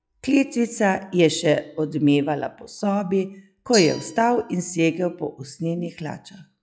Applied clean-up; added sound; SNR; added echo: classical method log-MMSE.